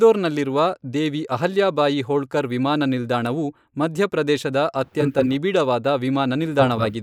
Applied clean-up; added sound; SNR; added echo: neural mask model Resemble Enhance denoiser.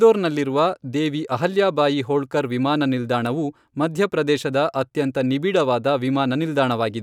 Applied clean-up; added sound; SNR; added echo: none; none; none; none.